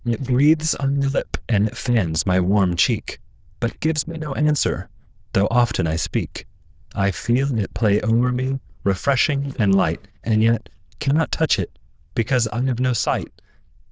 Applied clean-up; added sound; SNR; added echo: neural diffusion model UNIVERSE++.